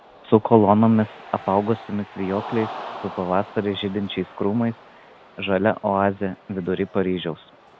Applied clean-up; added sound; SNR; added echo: none; Cheering; 17 dB; none.